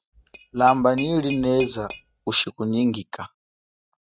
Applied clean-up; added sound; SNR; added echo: neural mask model RNNoise.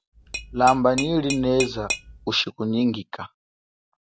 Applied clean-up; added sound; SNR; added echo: none; Tap / Glass; 9 dB; none.